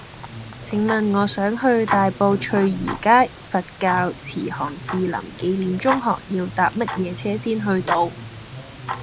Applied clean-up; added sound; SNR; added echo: none; Tick-tock; 10 dB; none.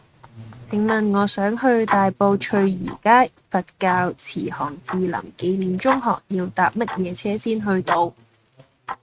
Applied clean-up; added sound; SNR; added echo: neural mask model RNNoise.